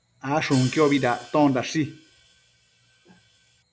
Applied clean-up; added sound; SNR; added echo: none; Hi-hat; 18 dB; none.